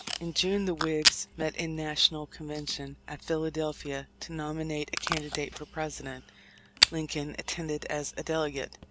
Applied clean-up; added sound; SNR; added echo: none; Packing tape, duct tape / Tearing; 2 dB; none.